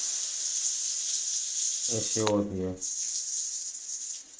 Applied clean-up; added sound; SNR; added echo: neural mask model RNNoise.